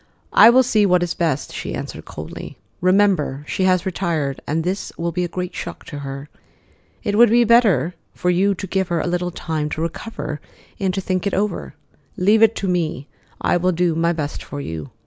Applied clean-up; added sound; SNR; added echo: none; none; none; none.